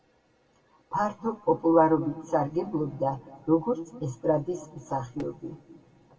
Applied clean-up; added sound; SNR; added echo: none; none; none; reverberation time 1.7 s.